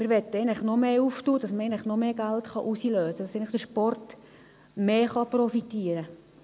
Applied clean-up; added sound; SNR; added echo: none; none; none; none.